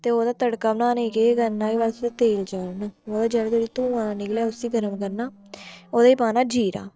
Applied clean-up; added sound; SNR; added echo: neural separator model SepFormer DNS4.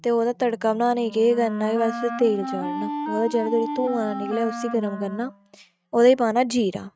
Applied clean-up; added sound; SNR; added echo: neural mask model RNNoise.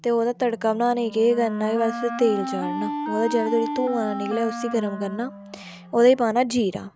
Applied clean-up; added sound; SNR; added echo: none; Wind instrument, woodwind instrument; 9 dB; none.